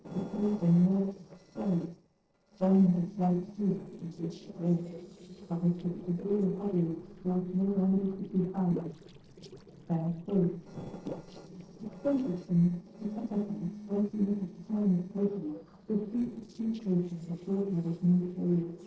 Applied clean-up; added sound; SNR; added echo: neural separator model SepFormer DNS4.